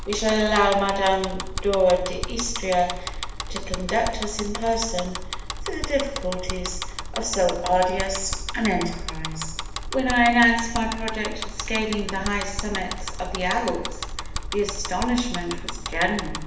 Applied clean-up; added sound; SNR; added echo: none; Bicycle; 5 dB; reverberation time 0.8 s.